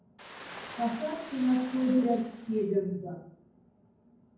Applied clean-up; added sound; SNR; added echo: none; Ocean; 14 dB; reverberation time 0.9 s.